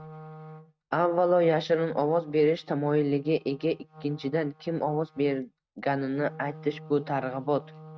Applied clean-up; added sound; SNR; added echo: neural mask model RNNoise.